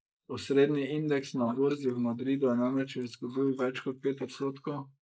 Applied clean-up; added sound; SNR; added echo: neural mask model Resemble Enhance denoiser.